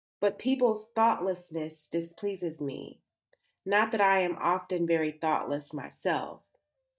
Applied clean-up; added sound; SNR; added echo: neural mask model DeepFilterNet 3.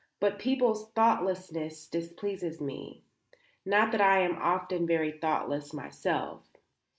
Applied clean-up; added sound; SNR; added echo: neural mask model Resemble Enhance denoiser.